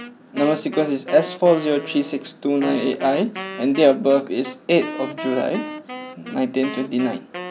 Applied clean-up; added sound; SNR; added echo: none; Wind instrument, woodwind instrument; 13 dB; none.